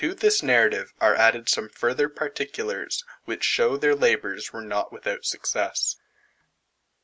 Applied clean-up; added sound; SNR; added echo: none; none; none; none.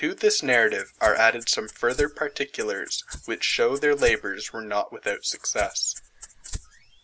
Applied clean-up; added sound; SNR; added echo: none; Rattle (instrument); 16 dB; none.